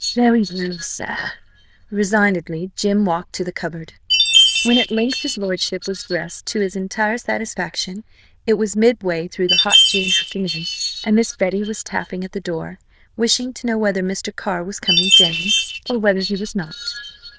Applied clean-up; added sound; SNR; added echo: neural diffusion model UNIVERSE++.